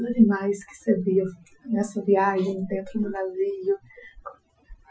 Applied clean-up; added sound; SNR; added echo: classical method Wiener filter.